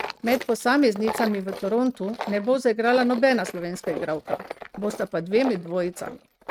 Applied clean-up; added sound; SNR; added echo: neural mask model RNNoise.